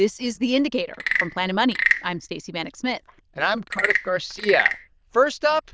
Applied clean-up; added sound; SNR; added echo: neural diffusion model UNIVERSE++.